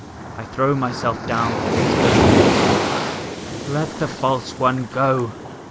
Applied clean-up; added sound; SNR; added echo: none; Waves, surf; -3 dB; none.